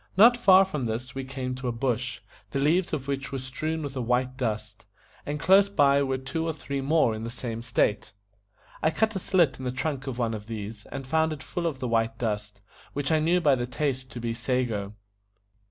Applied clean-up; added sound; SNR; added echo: none; none; none; none.